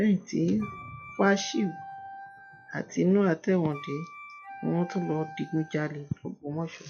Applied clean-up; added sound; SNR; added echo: classical method log-MMSE.